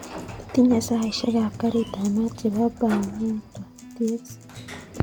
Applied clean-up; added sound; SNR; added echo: none; Sliding door + Acoustic guitar; 13 dB; none.